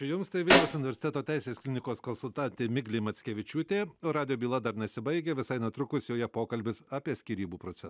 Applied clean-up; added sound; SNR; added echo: none; Snare drum; -4 dB; none.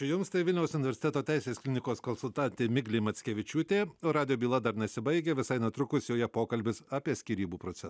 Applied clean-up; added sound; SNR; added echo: none; none; none; none.